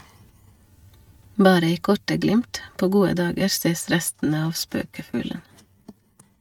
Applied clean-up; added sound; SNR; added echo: neural mask model RNNoise.